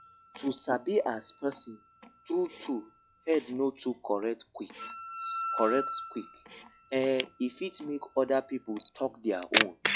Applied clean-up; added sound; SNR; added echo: classical method log-MMSE.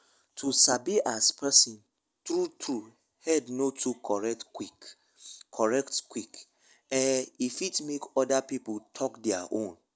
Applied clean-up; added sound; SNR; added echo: none; none; none; none.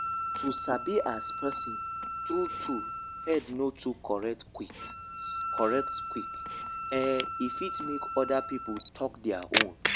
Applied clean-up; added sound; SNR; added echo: none; Camera + Wind instrument, woodwind instrument; 4 dB; none.